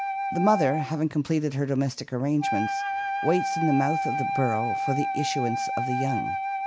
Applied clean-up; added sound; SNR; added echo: none; Wind instrument, woodwind instrument; 2 dB; none.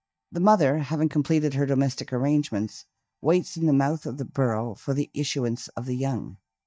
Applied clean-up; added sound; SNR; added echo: neural mask model DeepFilterNet 3.